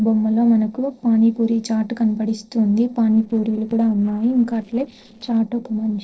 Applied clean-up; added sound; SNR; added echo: neural separator model SepFormer DNS4.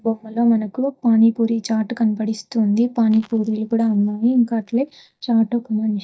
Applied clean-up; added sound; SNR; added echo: neural mask model DeepFilterNet 3.